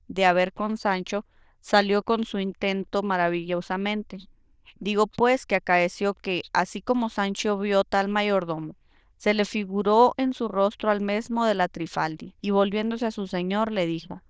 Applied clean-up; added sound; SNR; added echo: neural diffusion model UNIVERSE++.